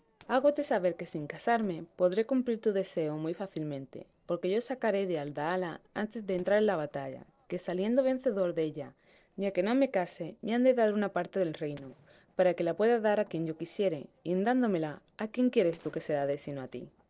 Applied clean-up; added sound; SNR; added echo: neural separator model SepFormer DNS4.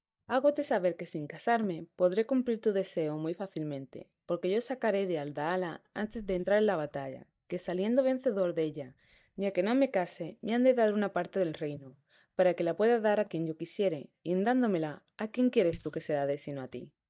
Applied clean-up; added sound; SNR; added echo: neural mask model DeepFilterNet 3.